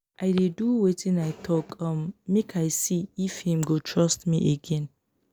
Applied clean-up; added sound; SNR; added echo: none; none; none; none.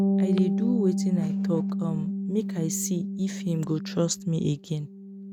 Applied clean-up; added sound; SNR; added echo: neural mask model RNNoise.